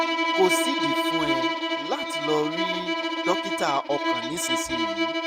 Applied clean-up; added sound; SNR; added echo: none; Bowed string instrument; -3 dB; none.